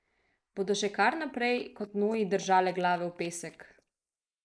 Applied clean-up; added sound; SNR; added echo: neural mask model Resemble Enhance denoiser.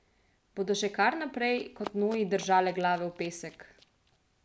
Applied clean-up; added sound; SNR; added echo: none; Run; 20 dB; none.